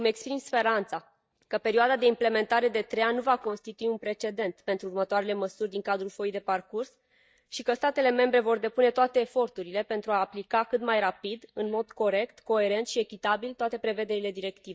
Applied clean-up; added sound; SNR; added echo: neural mask model DeepFilterNet 3.